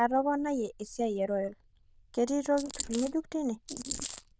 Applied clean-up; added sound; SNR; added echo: neural diffusion model UNIVERSE++.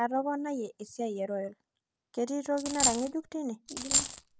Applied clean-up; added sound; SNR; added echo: none; Coin (dropping); -4 dB; none.